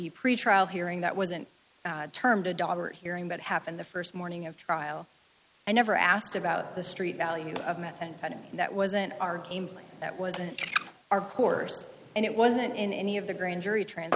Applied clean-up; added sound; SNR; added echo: none; none; none; none.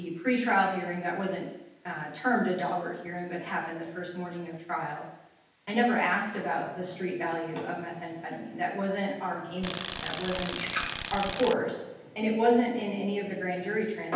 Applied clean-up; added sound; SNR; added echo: none; Tools; 2 dB; reverberation time 0.9 s.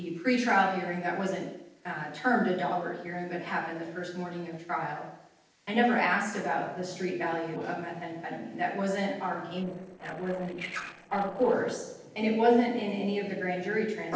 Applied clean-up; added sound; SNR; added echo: neural separator model SepFormer DNS4.